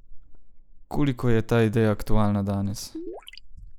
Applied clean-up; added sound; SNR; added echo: neural mask model Resemble Enhance denoiser.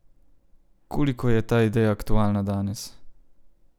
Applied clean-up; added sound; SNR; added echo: none; none; none; none.